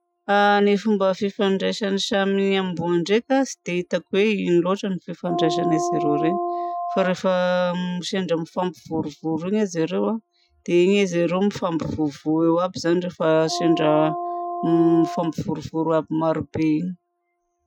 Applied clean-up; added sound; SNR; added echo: classical method Wiener filter.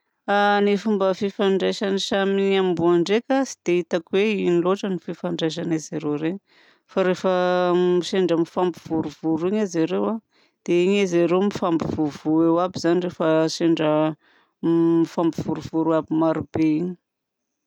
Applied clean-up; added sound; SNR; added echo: none; none; none; none.